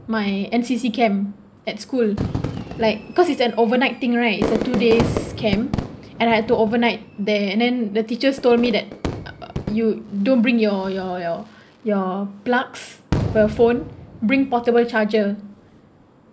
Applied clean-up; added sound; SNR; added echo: none; Fireworks; 10 dB; none.